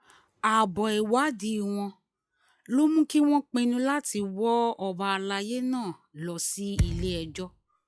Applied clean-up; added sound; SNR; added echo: classical method log-MMSE.